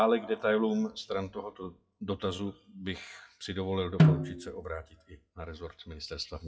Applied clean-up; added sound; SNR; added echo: classical method WPE with log-MMSE.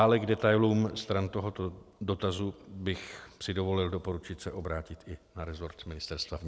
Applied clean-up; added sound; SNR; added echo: none; none; none; none.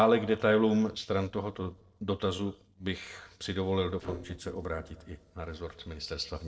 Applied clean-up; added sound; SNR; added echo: neural separator model SepFormer DNS4.